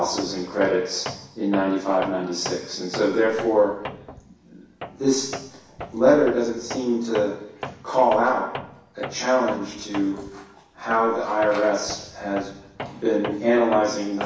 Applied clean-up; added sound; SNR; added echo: none; Tools; 14 dB; reverberation time 0.8 s.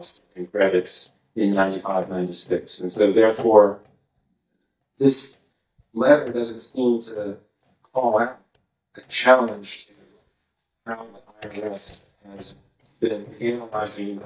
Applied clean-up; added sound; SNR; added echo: neural mask model DeepFilterNet 3.